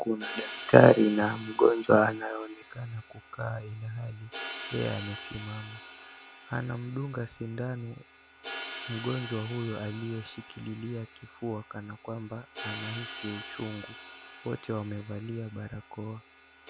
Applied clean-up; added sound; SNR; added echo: none; Crash cymbal; 15 dB; none.